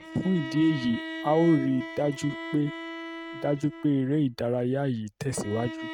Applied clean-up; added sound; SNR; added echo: neural mask model RNNoise.